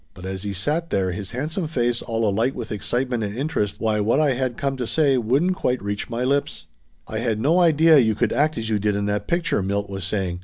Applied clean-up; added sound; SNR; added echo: none; none; none; none.